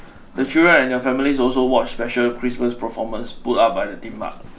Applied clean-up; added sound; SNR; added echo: none; Livestock, farm animals, working animals; 13 dB; none.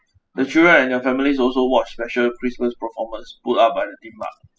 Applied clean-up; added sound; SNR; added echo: classical method spectral subtraction.